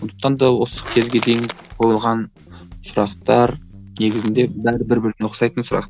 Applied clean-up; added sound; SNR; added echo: none; Crushing / Wood; 12 dB; none.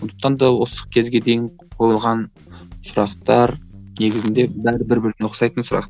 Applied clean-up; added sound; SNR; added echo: none; none; none; none.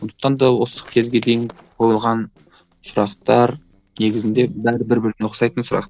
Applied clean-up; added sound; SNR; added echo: neural separator model SepFormer DNS4.